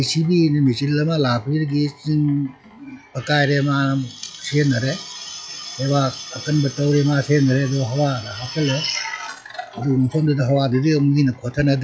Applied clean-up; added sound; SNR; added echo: classical method log-MMSE.